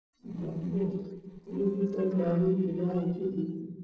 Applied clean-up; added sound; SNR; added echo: neural separator model SepFormer DNS4.